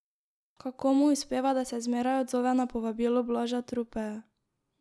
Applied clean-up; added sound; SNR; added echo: none; none; none; none.